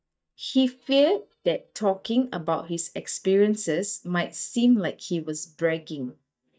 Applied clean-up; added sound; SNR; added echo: neural mask model DeepFilterNet 3.